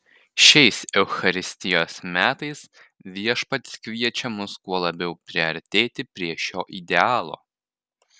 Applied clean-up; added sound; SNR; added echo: none; none; none; none.